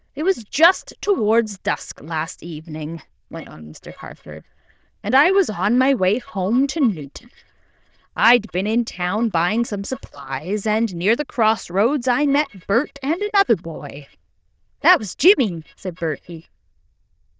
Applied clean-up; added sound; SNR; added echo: neural diffusion model UNIVERSE++.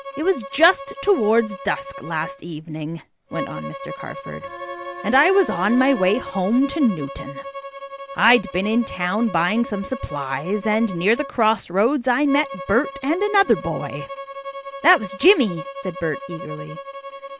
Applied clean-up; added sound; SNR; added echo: none; Bowed string instrument + Bowed string instrument; 12 dB; none.